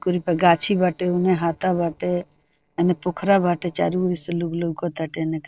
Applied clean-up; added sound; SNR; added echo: neural separator model SepFormer DNS4.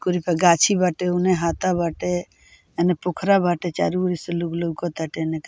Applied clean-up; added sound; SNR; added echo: none; none; none; none.